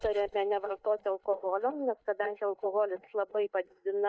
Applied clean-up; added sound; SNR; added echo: neural mask model DeepFilterNet 3.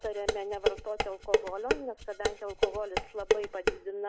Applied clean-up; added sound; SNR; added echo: none; Dishes, pots, and pans; -5 dB; none.